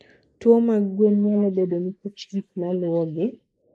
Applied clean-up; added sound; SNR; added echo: neural mask model Resemble Enhance denoiser.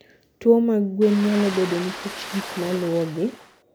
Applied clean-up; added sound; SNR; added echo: none; Ocean; 12 dB; none.